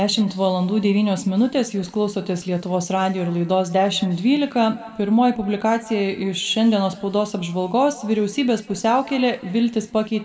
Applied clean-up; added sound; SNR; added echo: none; none; none; reverberation time 1.3 s.